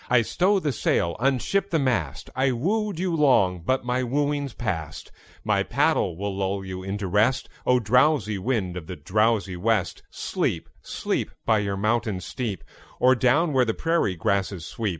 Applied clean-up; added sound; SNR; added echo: none; none; none; none.